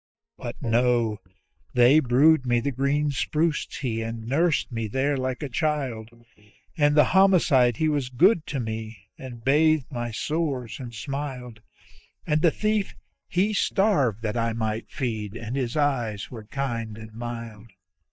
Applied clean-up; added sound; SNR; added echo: neural mask model DeepFilterNet 3.